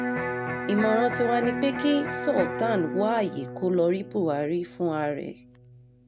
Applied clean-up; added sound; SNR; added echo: none; Electric guitar; 6 dB; none.